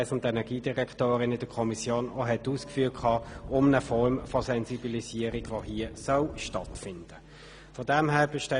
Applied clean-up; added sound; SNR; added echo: none; Wind; 14 dB; none.